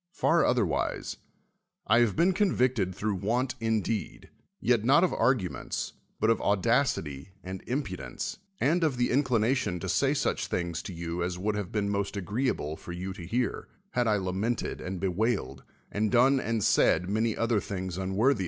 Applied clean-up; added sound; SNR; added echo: none; none; none; none.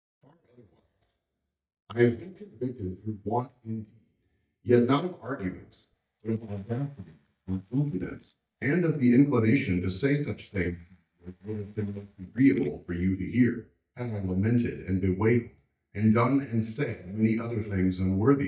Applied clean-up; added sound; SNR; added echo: neural mask model DeepFilterNet 3.